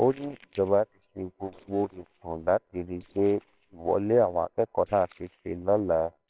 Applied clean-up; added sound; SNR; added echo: neural separator model SepFormer WHAMR!.